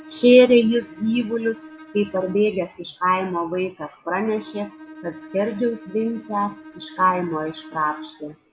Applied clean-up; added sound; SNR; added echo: none; Bowed string instrument; 20 dB; none.